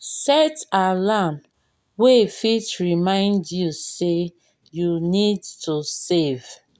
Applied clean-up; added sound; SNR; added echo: none; none; none; none.